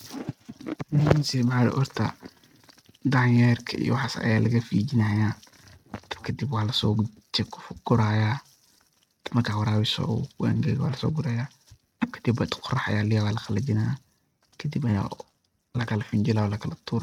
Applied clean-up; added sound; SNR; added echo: neural mask model RNNoise.